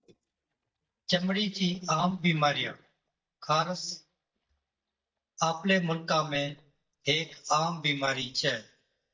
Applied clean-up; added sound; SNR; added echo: neural mask model DeepFilterNet 3.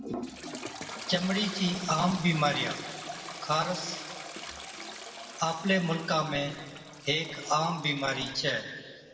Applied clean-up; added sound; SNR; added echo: none; Toilet flush; 11 dB; reverberation time 2.0 s.